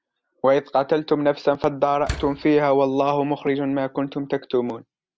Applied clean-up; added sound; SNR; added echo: none; Slam; 13 dB; none.